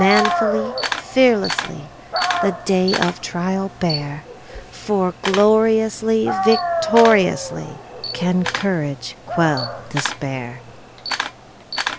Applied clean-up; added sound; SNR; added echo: none; Camera + Dog; 5 dB; none.